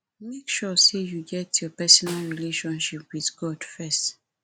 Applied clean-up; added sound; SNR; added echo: none; Snare drum; 19 dB; none.